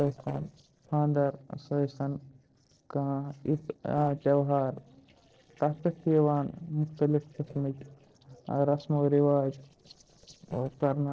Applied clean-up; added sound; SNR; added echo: neural separator model SepFormer DNS4.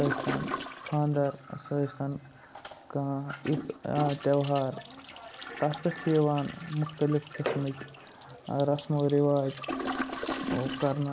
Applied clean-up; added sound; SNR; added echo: none; Toilet flush; 9 dB; none.